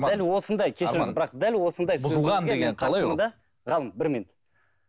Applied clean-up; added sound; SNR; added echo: none; none; none; none.